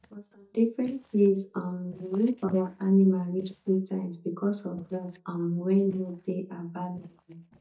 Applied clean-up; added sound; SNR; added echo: neural mask model DeepFilterNet 3.